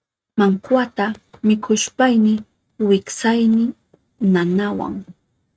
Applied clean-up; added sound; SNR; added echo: neural mask model RNNoise.